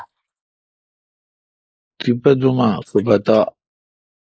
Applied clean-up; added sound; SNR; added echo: neural mask model Resemble Enhance denoiser.